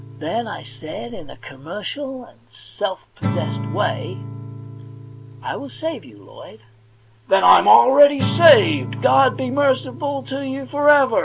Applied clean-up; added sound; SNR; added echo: none; Acoustic guitar / Strum; 11 dB; none.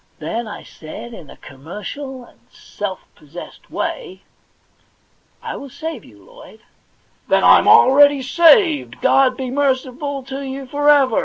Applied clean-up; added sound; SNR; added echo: none; none; none; none.